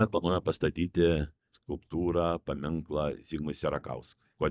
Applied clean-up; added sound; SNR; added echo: neural mask model DeepFilterNet 3.